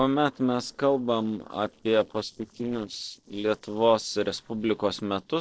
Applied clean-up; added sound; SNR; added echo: neural separator model SepFormer DNS4.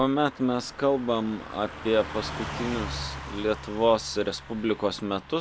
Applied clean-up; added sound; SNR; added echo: none; Car passing by / Truck; 12 dB; none.